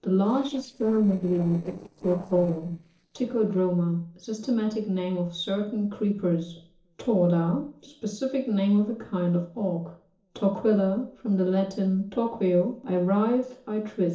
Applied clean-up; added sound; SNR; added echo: neural separator model SepFormer DNS4.